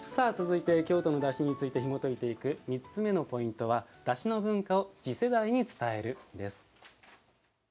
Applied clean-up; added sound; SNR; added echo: none; none; none; none.